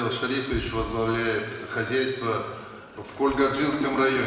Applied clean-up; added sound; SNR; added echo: none; Toilet flush; 15 dB; reverberation time 1.3 s.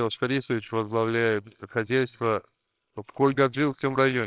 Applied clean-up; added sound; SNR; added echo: neural separator model SepFormer WHAMR!.